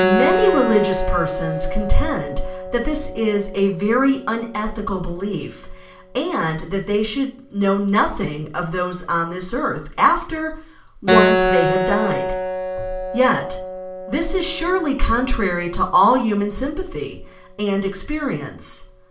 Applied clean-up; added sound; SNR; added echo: none; Keyboard (musical); 5 dB; reverberation time 0.4 s.